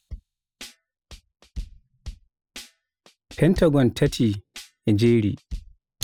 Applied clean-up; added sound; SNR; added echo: classical method spectral subtraction.